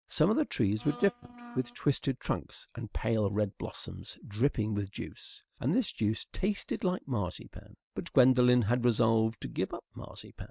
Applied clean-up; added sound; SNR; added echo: neural mask model RNNoise.